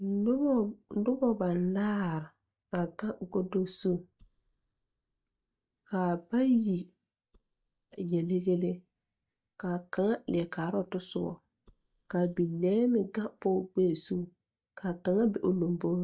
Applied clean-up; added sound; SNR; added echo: neural mask model DeepFilterNet 3.